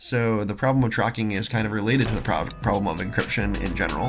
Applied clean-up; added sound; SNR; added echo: none; Slam; 14 dB; none.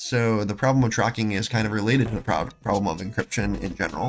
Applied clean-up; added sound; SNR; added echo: neural mask model RNNoise.